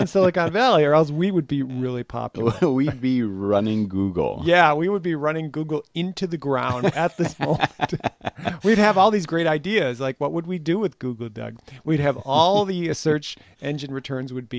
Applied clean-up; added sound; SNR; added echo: none; none; none; none.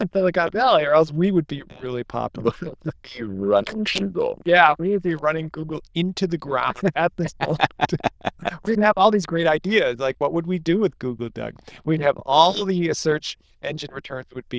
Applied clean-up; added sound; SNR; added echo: neural diffusion model UNIVERSE++.